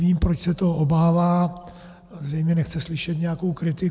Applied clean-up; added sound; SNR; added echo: none; none; none; none.